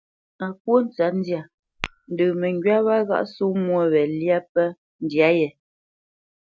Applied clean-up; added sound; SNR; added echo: none; Tap / Glass; 16 dB; none.